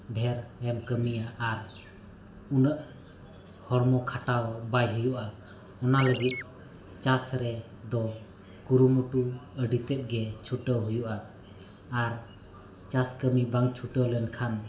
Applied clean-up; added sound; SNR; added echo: none; Chirp, tweet; 7 dB; reverberation time 1.6 s.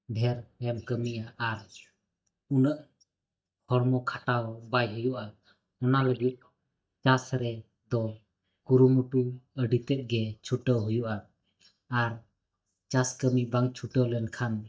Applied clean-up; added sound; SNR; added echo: neural mask model DeepFilterNet 3.